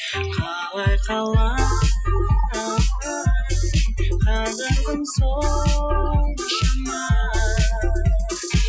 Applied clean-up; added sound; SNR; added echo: classical method Wiener filter.